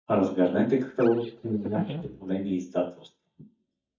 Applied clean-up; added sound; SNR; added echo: neural mask model DeepFilterNet 3.